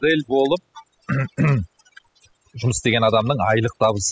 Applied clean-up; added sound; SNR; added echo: classical method spectral subtraction.